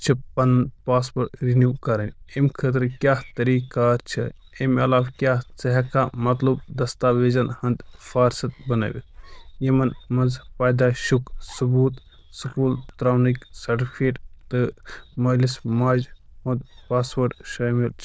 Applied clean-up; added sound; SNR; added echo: neural diffusion model UNIVERSE++.